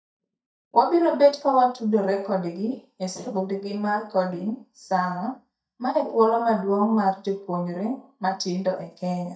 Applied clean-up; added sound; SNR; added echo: neural mask model DeepFilterNet 3.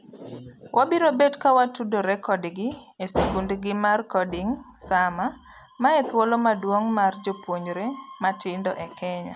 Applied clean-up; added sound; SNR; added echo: none; none; none; none.